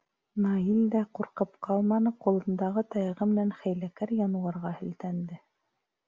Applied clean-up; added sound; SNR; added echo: none; none; none; none.